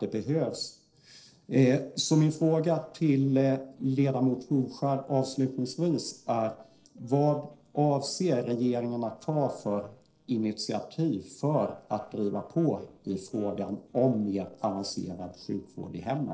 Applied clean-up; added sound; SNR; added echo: neural separator model SepFormer DNS4.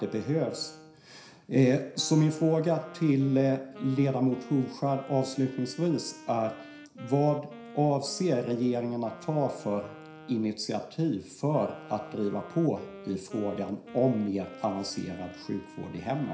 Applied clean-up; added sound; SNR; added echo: none; Wind instrument, woodwind instrument; 18 dB; reverberation time 0.5 s.